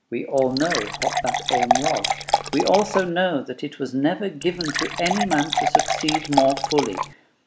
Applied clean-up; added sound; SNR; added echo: none; Fill (with liquid) / Water; 0 dB; none.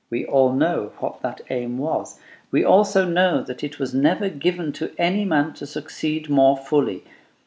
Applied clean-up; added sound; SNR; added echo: none; none; none; none.